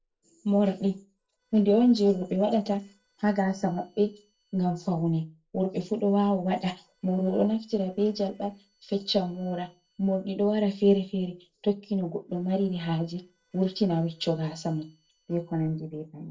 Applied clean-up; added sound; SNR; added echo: neural separator model SepFormer DNS4.